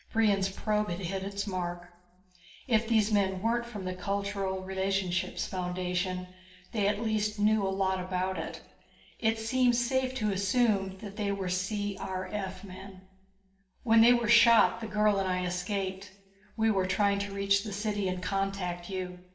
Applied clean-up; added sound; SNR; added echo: none; none; none; reverberation time 0.9 s.